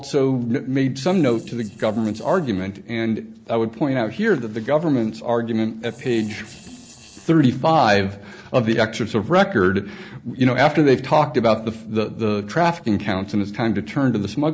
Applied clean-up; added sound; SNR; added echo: neural separator model SepFormer DNS4.